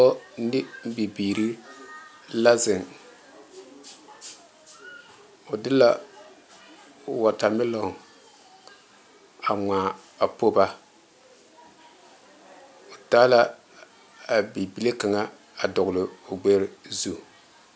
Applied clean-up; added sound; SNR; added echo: none; none; none; none.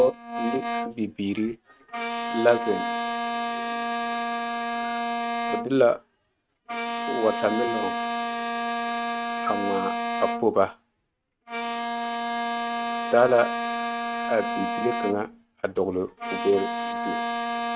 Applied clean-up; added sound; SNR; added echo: neural mask model RNNoise.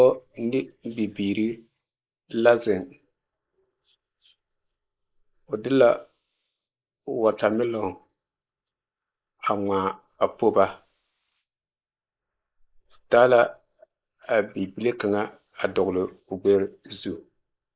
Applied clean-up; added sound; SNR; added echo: neural mask model Resemble Enhance denoiser.